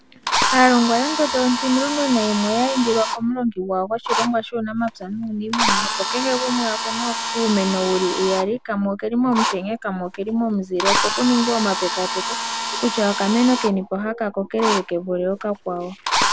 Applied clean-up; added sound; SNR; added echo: none; Drill; 4 dB; none.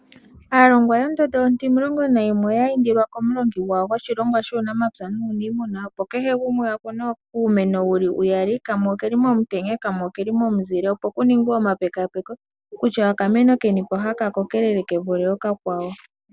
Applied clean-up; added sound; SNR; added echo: none; none; none; none.